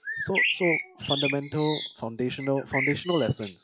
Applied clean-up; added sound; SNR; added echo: classical method log-MMSE.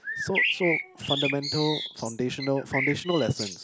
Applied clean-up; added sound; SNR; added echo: none; Bird; 3 dB; none.